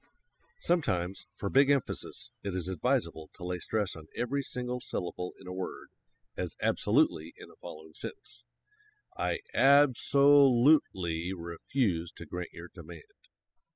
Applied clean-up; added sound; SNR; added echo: classical method spectral subtraction.